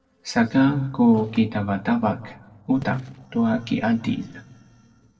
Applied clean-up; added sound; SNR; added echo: neural separator model SepFormer DNS4.